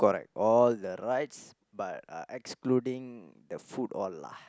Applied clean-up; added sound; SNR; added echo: none; none; none; none.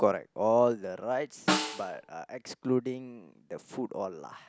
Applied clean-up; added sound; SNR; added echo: none; Snare drum; 5 dB; none.